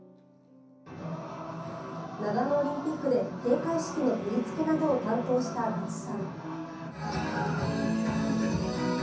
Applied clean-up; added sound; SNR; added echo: none; Wind instrument, woodwind instrument; 17 dB; reverberation time 0.6 s.